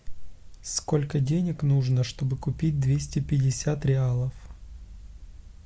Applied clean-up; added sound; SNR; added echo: none; none; none; none.